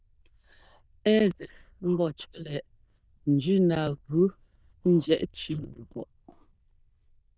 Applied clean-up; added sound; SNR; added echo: neural diffusion model UNIVERSE++.